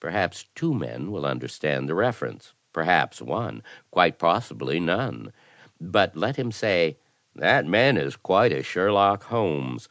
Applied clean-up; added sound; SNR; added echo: none; none; none; none.